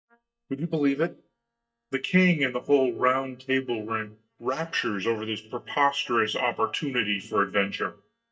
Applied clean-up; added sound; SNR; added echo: neural mask model DeepFilterNet 3.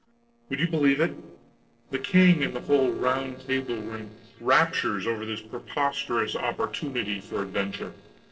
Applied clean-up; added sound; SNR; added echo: neural separator model SepFormer DNS4.